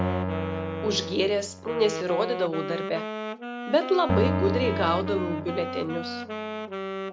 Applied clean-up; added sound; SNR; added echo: none; Keyboard (musical) + Wind instrument, woodwind instrument; 2 dB; none.